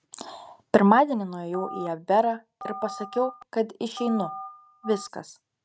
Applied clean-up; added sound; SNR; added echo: neural mask model RNNoise.